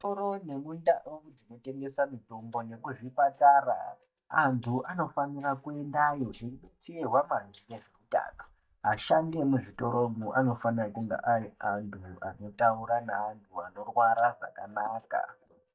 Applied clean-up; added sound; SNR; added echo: neural mask model DeepFilterNet 3.